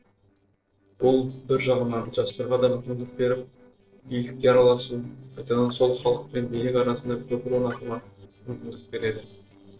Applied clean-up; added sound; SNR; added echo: neural separator model SepFormer DNS4.